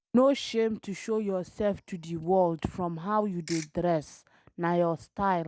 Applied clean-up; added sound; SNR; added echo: none; Ratchet, pawl / Percussion; 13 dB; none.